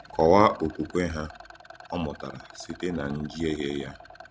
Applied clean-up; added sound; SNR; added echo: none; Rattle; 20 dB; none.